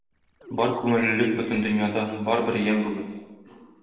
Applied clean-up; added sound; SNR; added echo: neural separator model SepFormer DNS4.